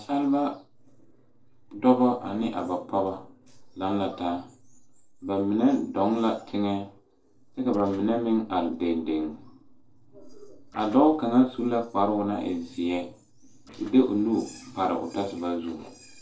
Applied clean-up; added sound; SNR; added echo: neural separator model SepFormer DNS4.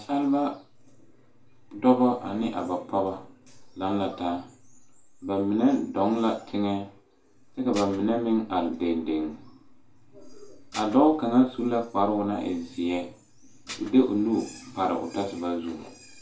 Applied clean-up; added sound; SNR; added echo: none; Dishes, pots, and pans; 19 dB; reverberation time 0.3 s.